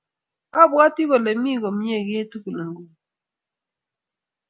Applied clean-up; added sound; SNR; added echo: none; none; none; none.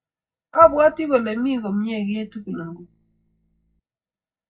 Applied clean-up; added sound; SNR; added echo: neural separator model SepFormer DNS4.